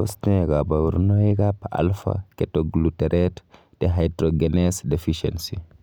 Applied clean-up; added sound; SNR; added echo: none; none; none; none.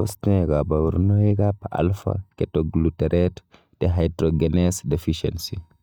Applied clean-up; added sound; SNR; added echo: neural mask model DeepFilterNet 3.